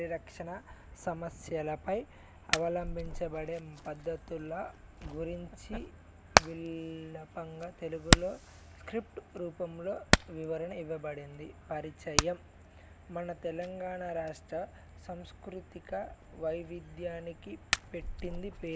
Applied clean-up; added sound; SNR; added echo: none; Hammer; -3 dB; none.